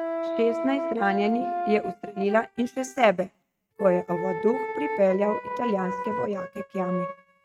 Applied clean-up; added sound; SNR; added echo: neural mask model RNNoise.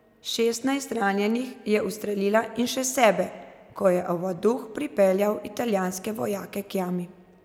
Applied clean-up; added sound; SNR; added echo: none; none; none; none.